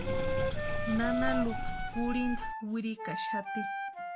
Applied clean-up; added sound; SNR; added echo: none; Wind instrument, woodwind instrument + Sink (filling or washing); -2 dB; none.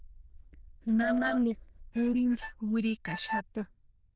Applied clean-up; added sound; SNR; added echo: neural diffusion model UNIVERSE++.